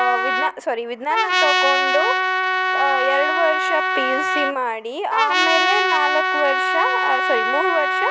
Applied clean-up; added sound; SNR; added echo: none; Trumpet; -3 dB; none.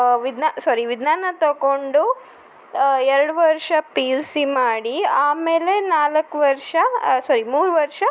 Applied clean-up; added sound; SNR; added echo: none; none; none; none.